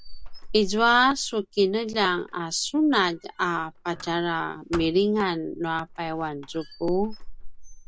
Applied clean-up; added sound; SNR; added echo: none; Squeak; 12 dB; none.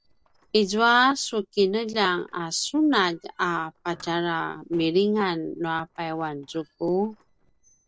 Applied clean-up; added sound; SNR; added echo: neural separator model SepFormer DNS4.